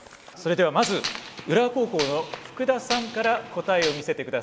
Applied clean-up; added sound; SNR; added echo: none; Gunshot, gunfire; 10 dB; none.